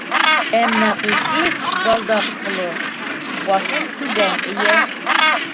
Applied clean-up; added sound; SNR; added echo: none; Gull, seagull; -3 dB; none.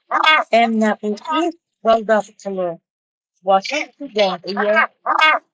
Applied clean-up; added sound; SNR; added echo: neural mask model Resemble Enhance denoiser.